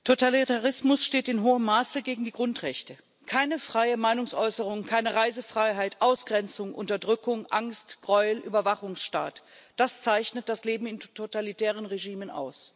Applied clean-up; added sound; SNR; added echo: none; none; none; none.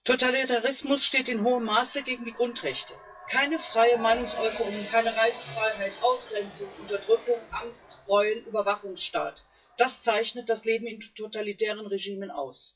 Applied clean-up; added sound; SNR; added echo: classical method WPE with log-MMSE.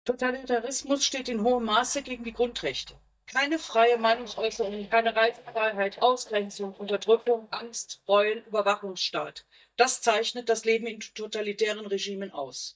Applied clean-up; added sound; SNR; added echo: neural mask model DeepFilterNet 3.